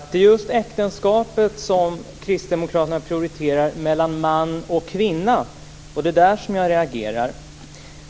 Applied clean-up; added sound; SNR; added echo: none; none; none; none.